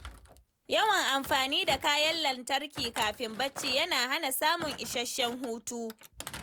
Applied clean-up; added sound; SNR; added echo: none; Thump, thud; 16 dB; none.